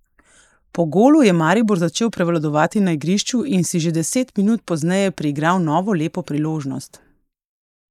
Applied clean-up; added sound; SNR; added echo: neural mask model Resemble Enhance denoiser.